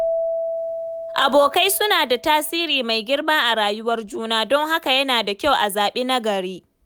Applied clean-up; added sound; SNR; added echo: none; Keyboard (musical); 11 dB; none.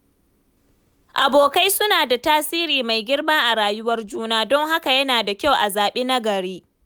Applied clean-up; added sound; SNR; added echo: none; none; none; none.